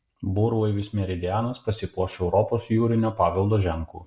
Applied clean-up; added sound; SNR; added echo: none; none; none; none.